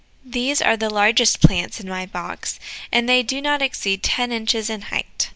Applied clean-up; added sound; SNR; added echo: none; none; none; none.